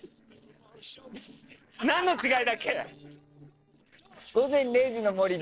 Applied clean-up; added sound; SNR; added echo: neural separator model SepFormer DNS4.